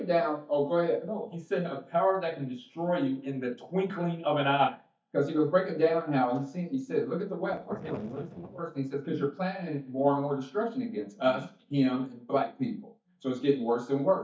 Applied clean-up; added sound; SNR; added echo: neural mask model DeepFilterNet 3.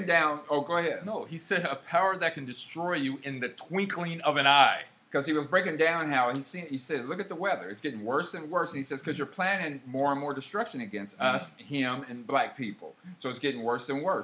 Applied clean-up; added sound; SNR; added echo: none; none; none; none.